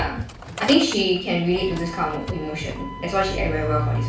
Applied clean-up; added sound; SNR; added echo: none; Slam / Engine starting; 6 dB; reverberation time 0.4 s.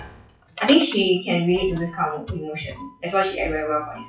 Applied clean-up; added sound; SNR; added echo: classical method WPE with log-MMSE.